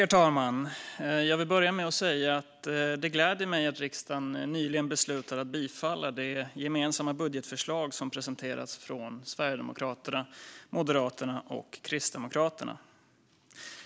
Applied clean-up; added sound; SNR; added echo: none; none; none; none.